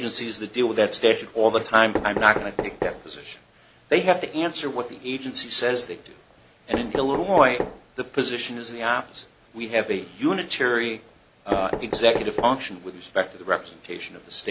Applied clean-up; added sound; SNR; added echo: none; Knock; 10 dB; none.